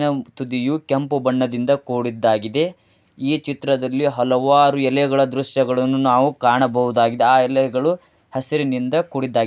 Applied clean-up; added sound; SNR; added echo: none; none; none; none.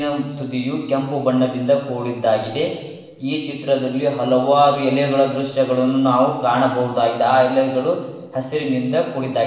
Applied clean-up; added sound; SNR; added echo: none; none; none; reverberation time 1.2 s.